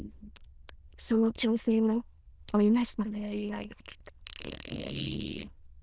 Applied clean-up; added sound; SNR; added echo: neural diffusion model UNIVERSE++.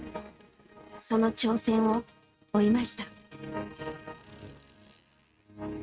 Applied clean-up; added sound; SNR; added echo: neural mask model RNNoise.